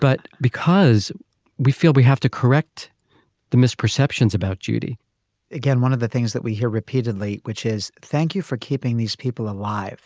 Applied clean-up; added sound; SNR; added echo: none; none; none; none.